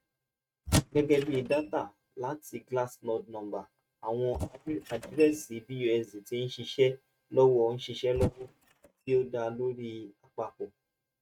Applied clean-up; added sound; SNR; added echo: neural mask model RNNoise.